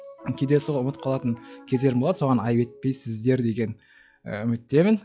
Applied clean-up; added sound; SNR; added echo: classical method log-MMSE.